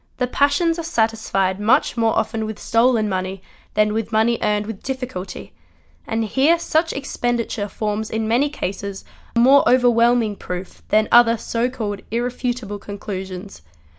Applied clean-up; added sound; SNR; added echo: none; none; none; none.